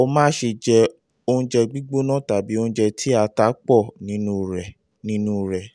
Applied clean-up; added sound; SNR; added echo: none; none; none; none.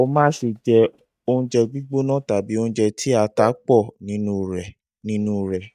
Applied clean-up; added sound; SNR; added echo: neural mask model DeepFilterNet 3.